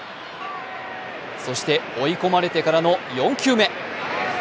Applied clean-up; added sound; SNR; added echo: none; none; none; none.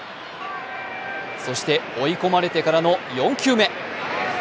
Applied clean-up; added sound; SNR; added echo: none; Organ; 13 dB; none.